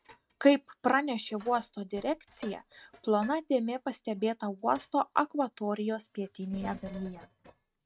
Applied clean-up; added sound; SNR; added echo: neural mask model RNNoise.